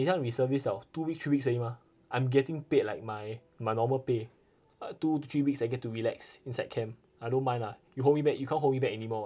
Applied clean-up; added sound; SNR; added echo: none; none; none; none.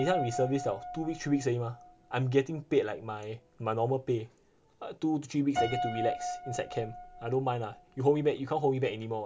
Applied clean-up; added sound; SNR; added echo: none; Piano; 9 dB; none.